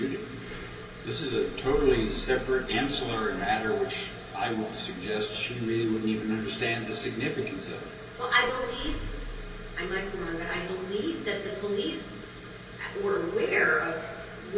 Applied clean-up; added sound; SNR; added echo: none; Engine starting / Car; 10 dB; reverberation time 2.3 s.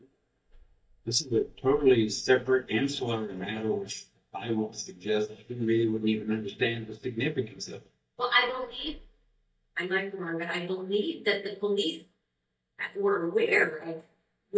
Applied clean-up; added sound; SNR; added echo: neural mask model DeepFilterNet 3.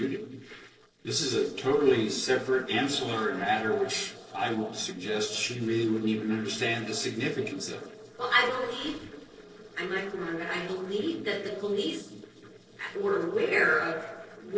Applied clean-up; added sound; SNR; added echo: neural separator model SepFormer DNS4.